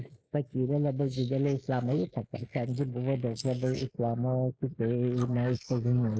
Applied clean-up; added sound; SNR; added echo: neural mask model Resemble Enhance denoiser.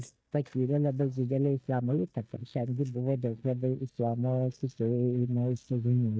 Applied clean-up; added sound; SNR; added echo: neural mask model DeepFilterNet 3.